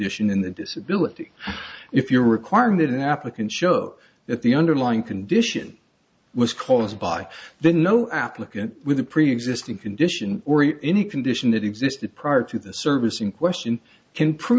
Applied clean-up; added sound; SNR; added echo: none; none; none; none.